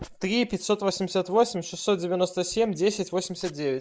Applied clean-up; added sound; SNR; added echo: neural mask model Resemble Enhance denoiser.